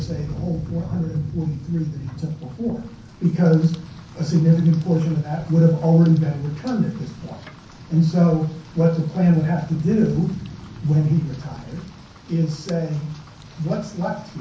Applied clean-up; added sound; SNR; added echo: none; Rain; 16 dB; reverberation time 0.6 s.